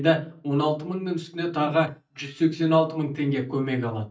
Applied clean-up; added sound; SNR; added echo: neural mask model DeepFilterNet 3.